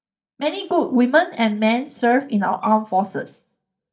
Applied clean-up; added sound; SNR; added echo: neural mask model DeepFilterNet 3.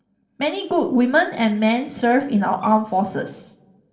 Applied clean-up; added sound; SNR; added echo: neural separator model SepFormer DNS4.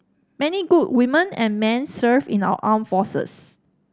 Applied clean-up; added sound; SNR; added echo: none; none; none; none.